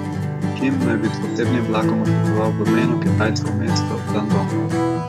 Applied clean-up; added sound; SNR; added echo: none; Acoustic guitar; -5 dB; none.